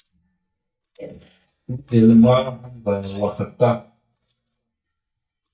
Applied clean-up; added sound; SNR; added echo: neural mask model DeepFilterNet 3.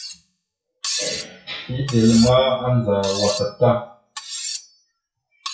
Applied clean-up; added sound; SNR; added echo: classical method WPE with log-MMSE.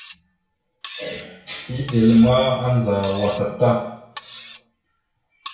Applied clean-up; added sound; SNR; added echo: none; Cutlery, silverware; 12 dB; reverberation time 0.6 s.